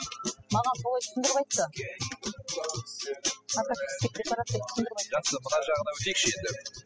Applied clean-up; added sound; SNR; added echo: classical method spectral subtraction.